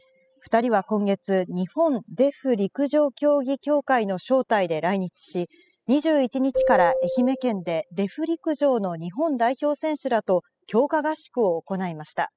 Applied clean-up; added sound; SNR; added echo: classical method spectral subtraction.